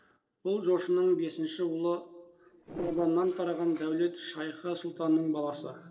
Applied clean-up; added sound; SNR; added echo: neural separator model SepFormer DNS4.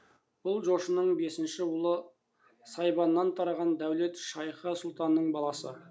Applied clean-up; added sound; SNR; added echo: none; none; none; none.